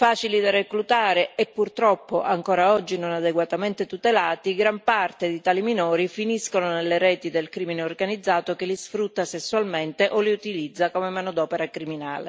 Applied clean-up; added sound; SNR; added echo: none; none; none; none.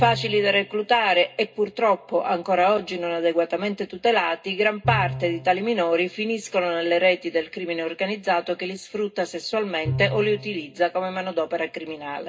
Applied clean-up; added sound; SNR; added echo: none; Bowed string instrument; 14 dB; reverberation time 0.2 s.